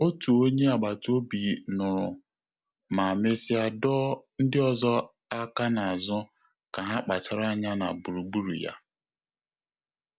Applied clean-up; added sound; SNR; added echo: none; none; none; none.